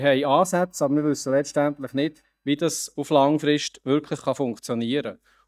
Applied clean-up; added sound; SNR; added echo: neural mask model DeepFilterNet 3.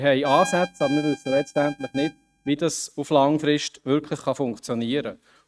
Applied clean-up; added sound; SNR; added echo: neural mask model RNNoise.